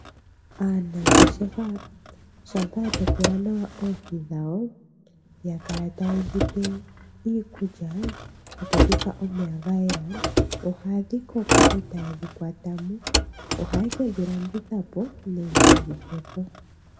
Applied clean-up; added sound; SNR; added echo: none; Motor vehicle (road); -3 dB; reverberation time 1.0 s.